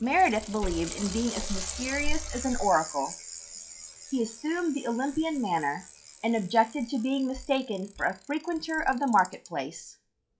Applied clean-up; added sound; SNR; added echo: classical method log-MMSE.